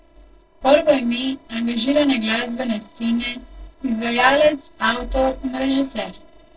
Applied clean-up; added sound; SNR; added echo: neural separator model SepFormer DNS4.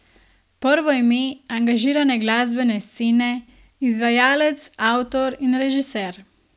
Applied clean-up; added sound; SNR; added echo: none; none; none; none.